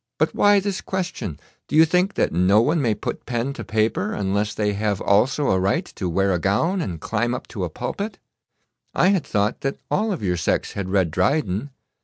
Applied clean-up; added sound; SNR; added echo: none; none; none; none.